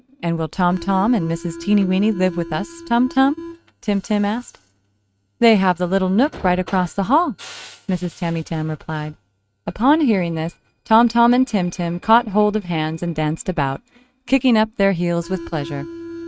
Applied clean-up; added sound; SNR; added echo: neural mask model RNNoise.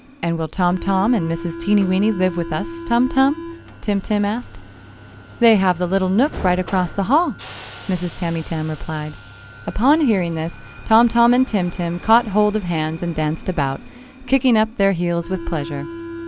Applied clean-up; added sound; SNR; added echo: none; Subway, metro, underground; 15 dB; none.